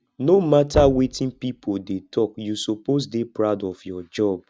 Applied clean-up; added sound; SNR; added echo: none; Knock; 11 dB; none.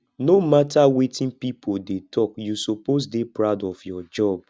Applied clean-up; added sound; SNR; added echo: none; none; none; none.